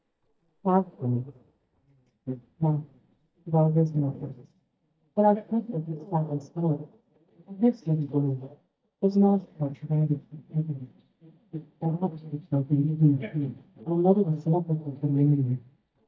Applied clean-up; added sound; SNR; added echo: neural mask model DeepFilterNet 3.